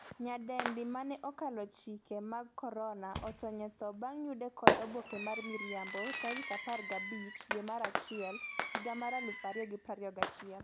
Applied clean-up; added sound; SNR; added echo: none; Fireworks; -2 dB; none.